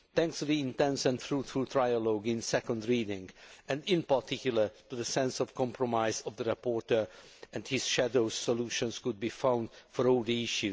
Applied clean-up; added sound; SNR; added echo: none; none; none; none.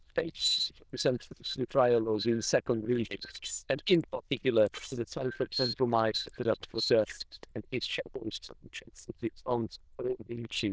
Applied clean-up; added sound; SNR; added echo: neural diffusion model UNIVERSE++.